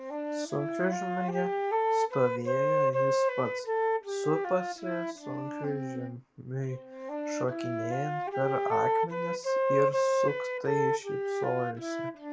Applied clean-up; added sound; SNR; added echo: none; Wind instrument, woodwind instrument; -4 dB; reverberation time 0.2 s.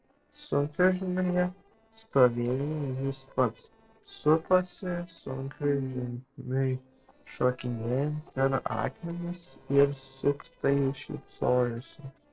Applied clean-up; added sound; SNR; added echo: neural separator model SepFormer DNS4.